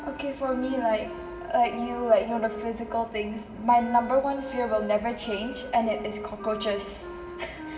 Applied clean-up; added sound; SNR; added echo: none; Wind instrument, woodwind instrument; 13 dB; reverberation time 1.8 s.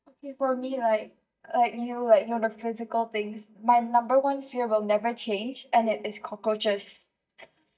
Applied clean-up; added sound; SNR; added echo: neural mask model DeepFilterNet 3.